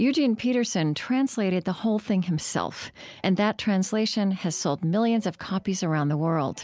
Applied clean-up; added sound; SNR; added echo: none; none; none; none.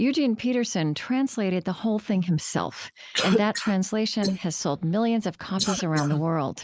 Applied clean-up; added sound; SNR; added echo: neural mask model Resemble Enhance denoiser.